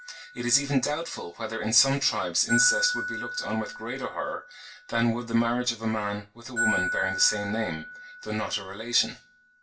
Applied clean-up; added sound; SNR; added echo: none; Glockenspiel; 7 dB; reverberation time 0.2 s.